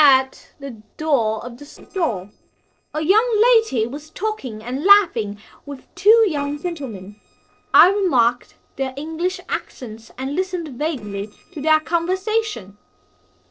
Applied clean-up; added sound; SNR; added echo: neural separator model SepFormer DNS4.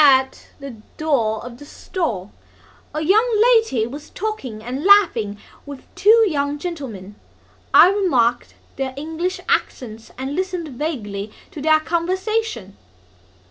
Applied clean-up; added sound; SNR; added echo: none; none; none; none.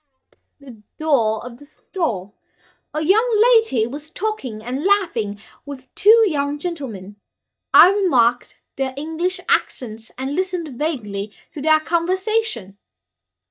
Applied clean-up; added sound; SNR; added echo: neural mask model DeepFilterNet 3.